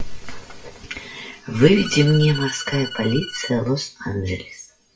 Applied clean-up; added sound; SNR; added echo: classical method WPE with log-MMSE.